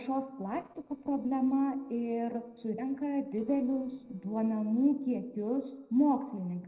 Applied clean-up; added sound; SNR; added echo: neural separator model SepFormer DNS4.